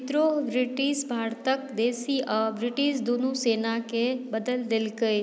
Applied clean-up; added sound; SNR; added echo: none; none; none; none.